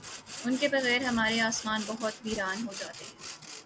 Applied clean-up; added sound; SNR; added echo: none; Sawing; 12 dB; none.